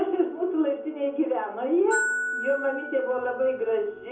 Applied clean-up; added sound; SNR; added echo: none; Glockenspiel; 8 dB; reverberation time 0.6 s.